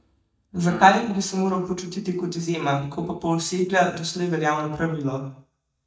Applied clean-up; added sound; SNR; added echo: neural mask model DeepFilterNet 3.